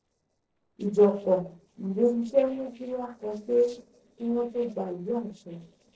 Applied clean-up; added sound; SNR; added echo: neural separator model SepFormer DNS4.